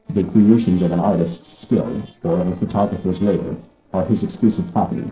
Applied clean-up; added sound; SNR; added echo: neural separator model SepFormer DNS4.